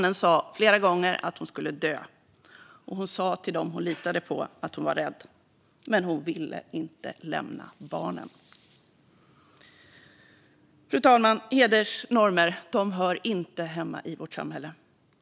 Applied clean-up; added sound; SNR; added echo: none; none; none; none.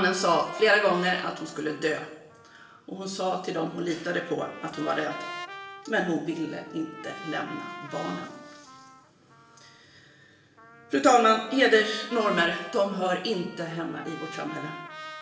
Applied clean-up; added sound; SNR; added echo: none; Trumpet; 15 dB; reverberation time 0.8 s.